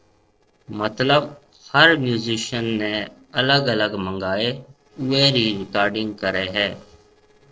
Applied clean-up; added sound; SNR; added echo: neural separator model SepFormer DNS4.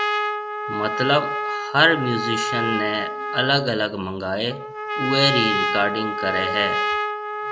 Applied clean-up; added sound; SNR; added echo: none; Trumpet; 2 dB; none.